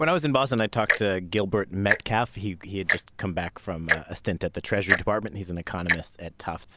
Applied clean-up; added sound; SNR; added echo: none; Tick-tock; 4 dB; none.